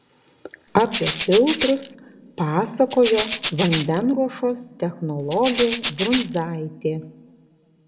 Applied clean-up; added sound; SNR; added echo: none; Rattle (instrument); 2 dB; reverberation time 0.7 s.